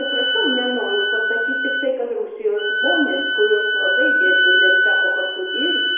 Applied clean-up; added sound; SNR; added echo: none; Wind instrument, woodwind instrument; -4 dB; reverberation time 1.0 s.